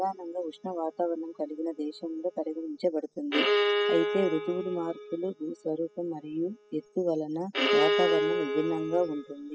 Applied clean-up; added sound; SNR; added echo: classical method spectral subtraction.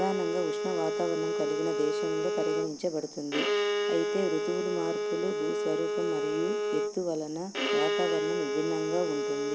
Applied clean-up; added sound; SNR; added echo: none; Bowed string instrument; -2 dB; none.